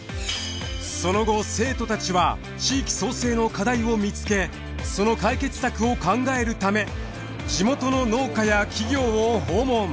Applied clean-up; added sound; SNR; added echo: none; none; none; none.